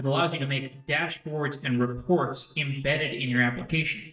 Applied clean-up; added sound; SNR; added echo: neural mask model DeepFilterNet 3.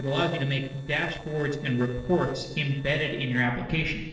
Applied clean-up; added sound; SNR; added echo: neural separator model SepFormer DNS4.